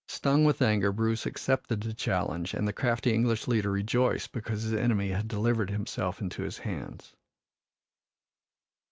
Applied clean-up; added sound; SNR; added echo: none; none; none; none.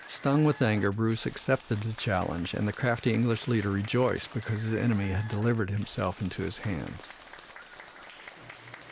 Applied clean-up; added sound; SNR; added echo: none; Applause; 17 dB; none.